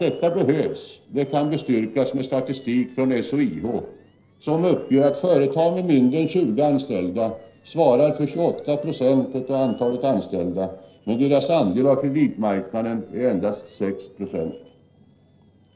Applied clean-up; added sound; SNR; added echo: neural separator model SepFormer DNS4.